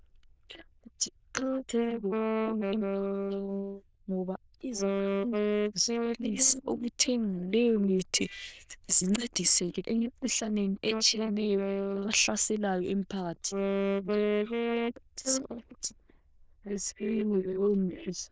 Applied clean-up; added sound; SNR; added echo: neural diffusion model UNIVERSE++.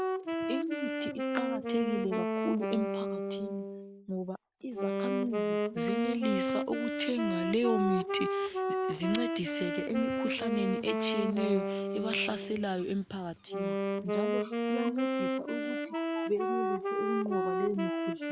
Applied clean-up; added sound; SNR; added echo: none; Wind instrument, woodwind instrument; -1 dB; none.